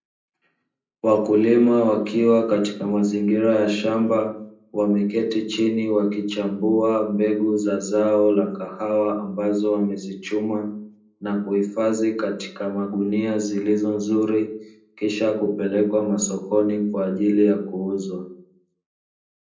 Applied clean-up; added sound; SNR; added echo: none; none; none; reverberation time 0.6 s.